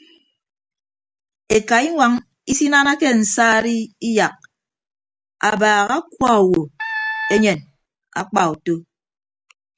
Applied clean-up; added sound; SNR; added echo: none; Wind instrument, woodwind instrument; 7 dB; none.